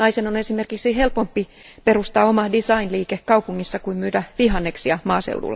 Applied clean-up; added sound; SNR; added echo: none; none; none; none.